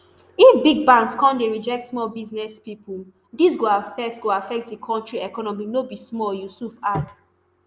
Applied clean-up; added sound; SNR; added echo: none; none; none; none.